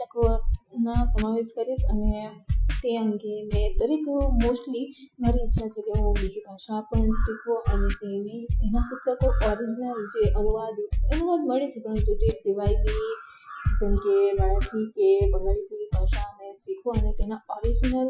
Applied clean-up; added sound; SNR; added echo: classical method Wiener filter.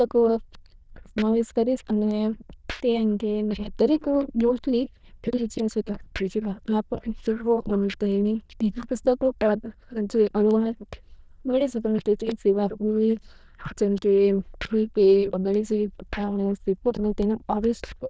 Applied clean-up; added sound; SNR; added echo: neural diffusion model UNIVERSE++.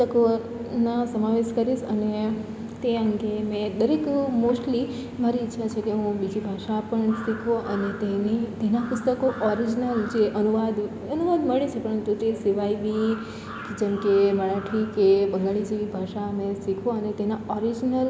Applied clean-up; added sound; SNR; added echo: none; none; none; none.